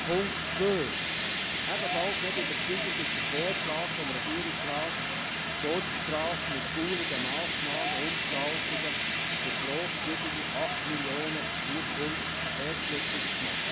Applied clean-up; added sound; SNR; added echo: none; Fire; -4 dB; none.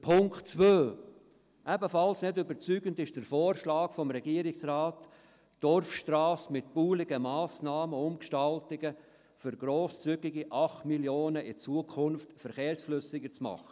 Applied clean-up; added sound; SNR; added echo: none; none; none; none.